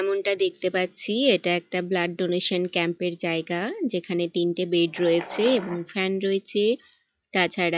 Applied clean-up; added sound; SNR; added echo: classical method log-MMSE.